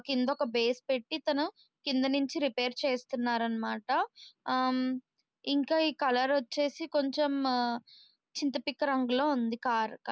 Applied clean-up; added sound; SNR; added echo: none; none; none; none.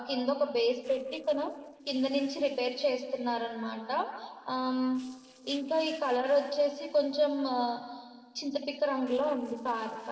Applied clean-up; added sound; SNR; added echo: neural separator model SepFormer DNS4.